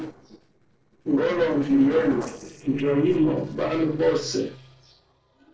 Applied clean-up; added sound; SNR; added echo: neural separator model SepFormer DNS4.